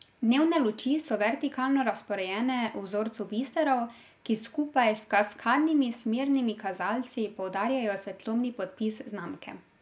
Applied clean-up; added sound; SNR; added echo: none; none; none; none.